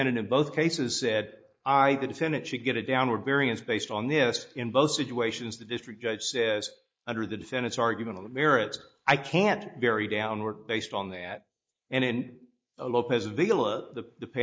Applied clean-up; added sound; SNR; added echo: neural mask model Resemble Enhance denoiser.